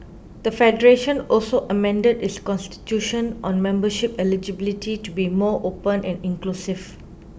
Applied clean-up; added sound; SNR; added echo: none; none; none; none.